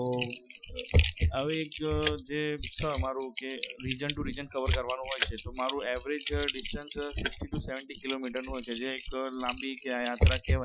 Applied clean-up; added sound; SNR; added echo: classical method Wiener filter.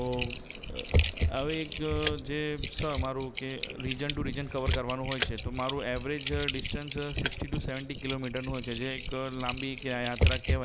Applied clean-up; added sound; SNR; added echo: none; Typing; 0 dB; none.